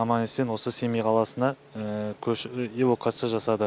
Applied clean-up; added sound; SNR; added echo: none; none; none; none.